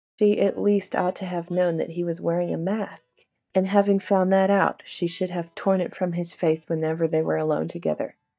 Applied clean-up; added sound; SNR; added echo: neural mask model DeepFilterNet 3.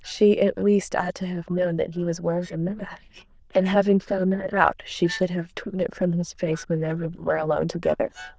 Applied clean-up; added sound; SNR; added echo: neural diffusion model UNIVERSE++.